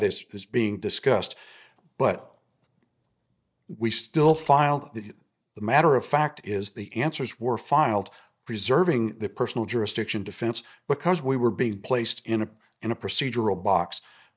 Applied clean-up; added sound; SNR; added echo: neural mask model DeepFilterNet 3.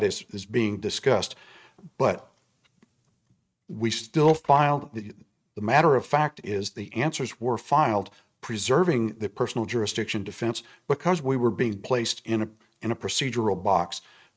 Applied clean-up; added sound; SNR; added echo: neural mask model RNNoise.